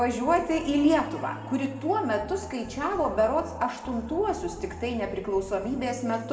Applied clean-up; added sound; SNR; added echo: none; Bass guitar; 15 dB; reverberation time 1.7 s.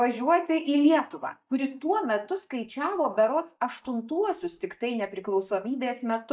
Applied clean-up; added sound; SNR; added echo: neural mask model DeepFilterNet 3.